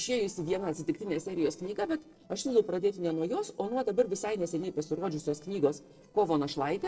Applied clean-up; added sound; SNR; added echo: neural separator model SepFormer DNS4.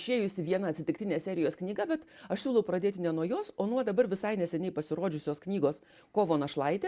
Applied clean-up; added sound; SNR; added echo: none; none; none; none.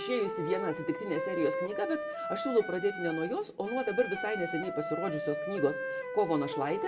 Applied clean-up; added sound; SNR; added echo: none; Wind instrument, woodwind instrument; 4 dB; reverberation time 1.2 s.